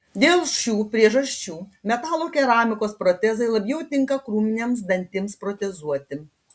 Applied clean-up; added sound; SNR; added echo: none; none; none; none.